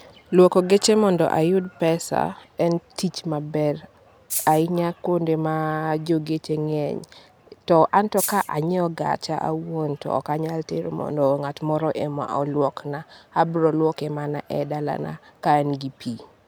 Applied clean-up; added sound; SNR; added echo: none; Rattle (instrument); 6 dB; none.